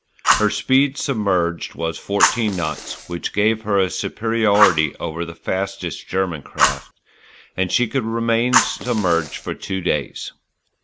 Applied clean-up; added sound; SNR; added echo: none; Fire; 5 dB; none.